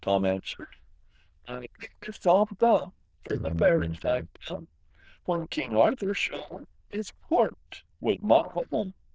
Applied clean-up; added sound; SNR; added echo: neural diffusion model UNIVERSE++.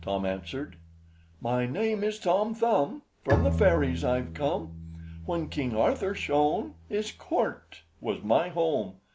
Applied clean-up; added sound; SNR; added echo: none; Bowed string instrument; 8 dB; none.